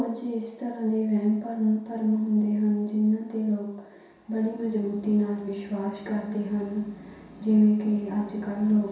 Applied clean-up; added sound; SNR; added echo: none; none; none; reverberation time 0.7 s.